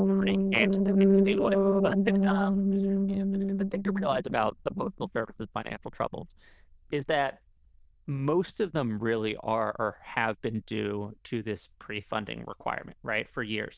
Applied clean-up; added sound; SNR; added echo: neural diffusion model UNIVERSE++.